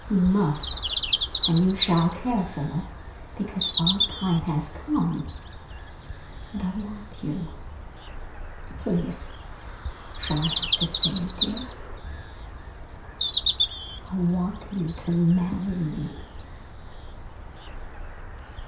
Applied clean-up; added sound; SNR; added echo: none; Bird vocalization, bird call, bird song; -2 dB; reverberation time 0.6 s.